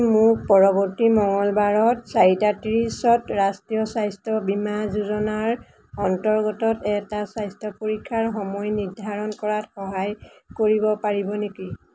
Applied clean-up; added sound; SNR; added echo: none; none; none; none.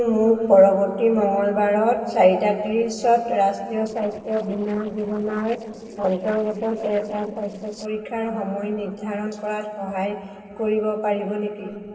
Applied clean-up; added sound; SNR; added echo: neural separator model SepFormer DNS4.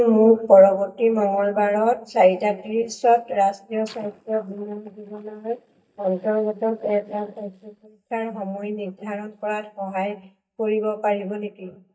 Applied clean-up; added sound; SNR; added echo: neural mask model DeepFilterNet 3.